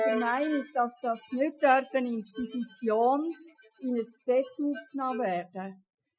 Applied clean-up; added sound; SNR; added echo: classical method Wiener filter.